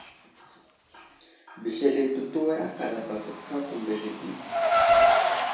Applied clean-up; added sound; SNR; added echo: none; Car; -3 dB; reverberation time 0.6 s.